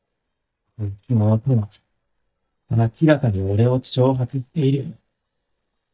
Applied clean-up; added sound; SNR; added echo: neural mask model DeepFilterNet 3.